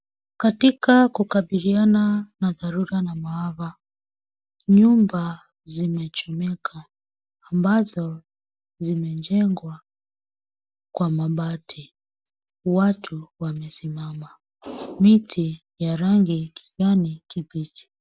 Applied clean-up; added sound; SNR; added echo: none; none; none; none.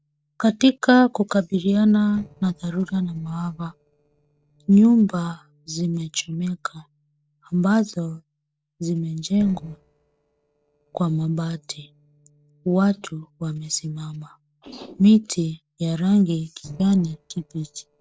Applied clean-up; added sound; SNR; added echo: neural separator model SepFormer DNS4.